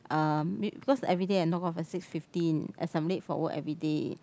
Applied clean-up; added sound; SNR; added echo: none; none; none; none.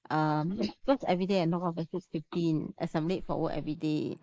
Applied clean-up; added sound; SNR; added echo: neural mask model Resemble Enhance denoiser.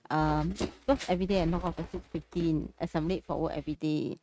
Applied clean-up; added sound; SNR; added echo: neural mask model RNNoise.